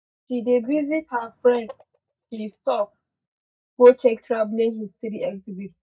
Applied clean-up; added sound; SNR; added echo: neural mask model DeepFilterNet 3.